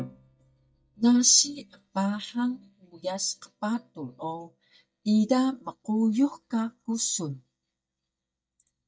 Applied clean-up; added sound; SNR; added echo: neural mask model DeepFilterNet 3.